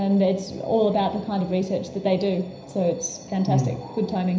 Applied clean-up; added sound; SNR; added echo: none; none; none; reverberation time 0.5 s.